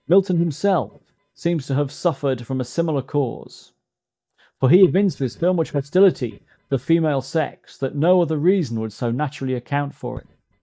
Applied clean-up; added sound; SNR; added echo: neural mask model DeepFilterNet 3.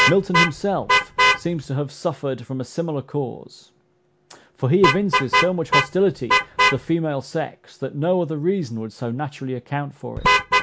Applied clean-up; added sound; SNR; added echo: none; Vehicle horn, car horn, honking; 0 dB; none.